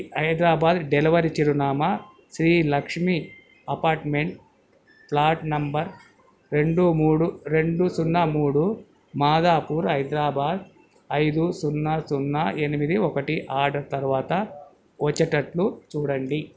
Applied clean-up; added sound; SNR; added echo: none; none; none; none.